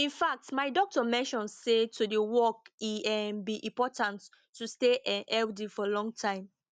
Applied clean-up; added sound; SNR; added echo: none; none; none; none.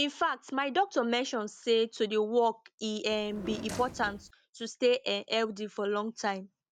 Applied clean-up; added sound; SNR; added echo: none; Drawer open or close; 11 dB; none.